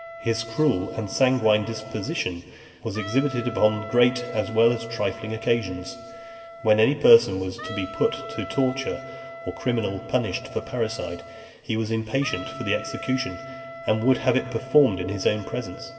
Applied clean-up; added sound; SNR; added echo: none; Wind instrument, woodwind instrument; 14 dB; reverberation time 1.6 s.